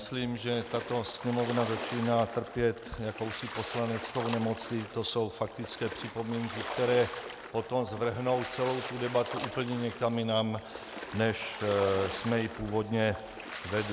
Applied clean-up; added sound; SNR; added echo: none; Splash, splatter; 10 dB; none.